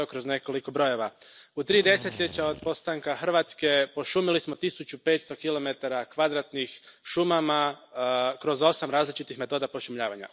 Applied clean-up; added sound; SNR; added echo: none; Drill; 16 dB; none.